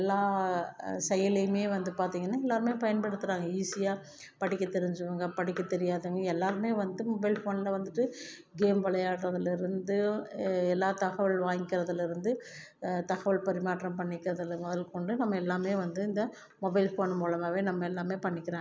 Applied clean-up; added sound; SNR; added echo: none; none; none; none.